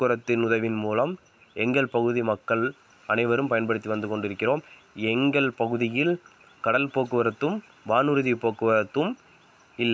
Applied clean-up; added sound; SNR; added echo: none; none; none; none.